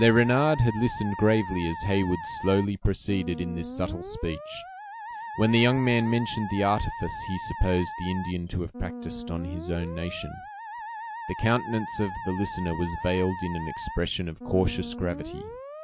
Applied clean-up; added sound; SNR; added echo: none; Musical instrument; 10 dB; none.